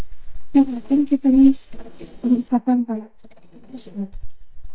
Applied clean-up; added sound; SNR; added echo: neural mask model DeepFilterNet 3.